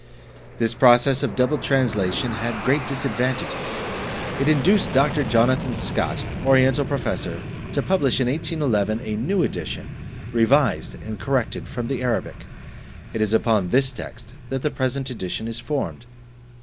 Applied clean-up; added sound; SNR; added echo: none; Fixed-wing aircraft, airplane; 9 dB; none.